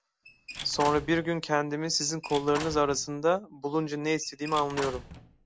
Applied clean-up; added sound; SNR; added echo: none; Squeak / Slam / Wood; 12 dB; none.